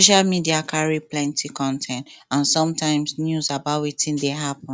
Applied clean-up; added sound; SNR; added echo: none; none; none; none.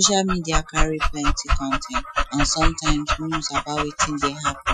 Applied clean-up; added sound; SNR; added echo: classical method Wiener filter.